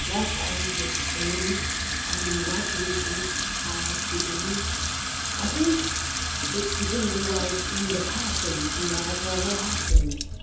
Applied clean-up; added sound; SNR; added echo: none; Sink (filling or washing) / Water tap, faucet; -5 dB; reverberation time 0.7 s.